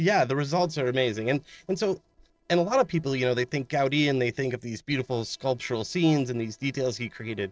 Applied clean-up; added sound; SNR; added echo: neural separator model SepFormer DNS4.